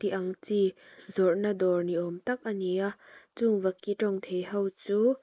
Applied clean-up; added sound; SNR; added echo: neural mask model Resemble Enhance denoiser.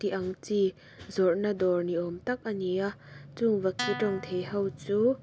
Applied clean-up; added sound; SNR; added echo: none; Guitar; 9 dB; none.